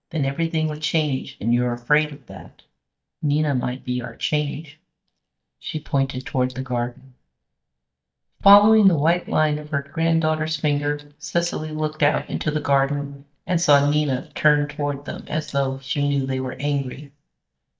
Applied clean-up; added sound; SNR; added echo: neural mask model DeepFilterNet 3.